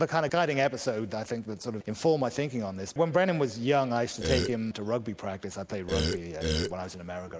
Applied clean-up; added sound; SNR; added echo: none; Burping, eructation; 0 dB; none.